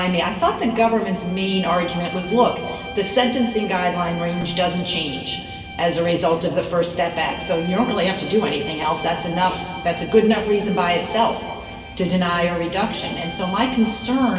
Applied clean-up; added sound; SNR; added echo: none; Bowed string instrument; 15 dB; reverberation time 2.7 s.